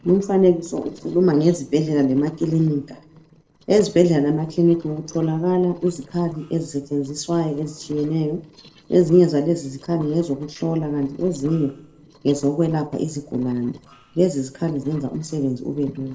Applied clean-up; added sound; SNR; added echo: neural separator model SepFormer DNS4.